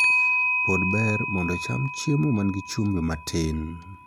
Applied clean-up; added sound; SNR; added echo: none; Clock; 1 dB; none.